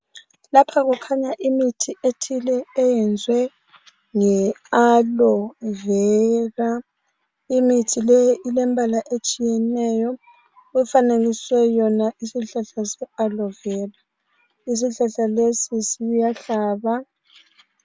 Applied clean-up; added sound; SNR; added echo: none; none; none; none.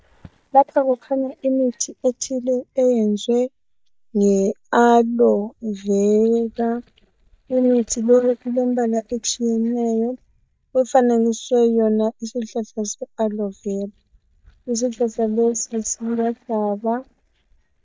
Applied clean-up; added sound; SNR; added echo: neural mask model DeepFilterNet 3.